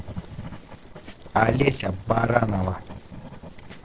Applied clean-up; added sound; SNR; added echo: neural separator model SepFormer DNS4.